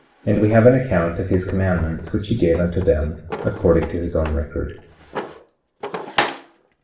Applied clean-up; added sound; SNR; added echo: none; Drawer open or close; 12 dB; reverberation time 0.8 s.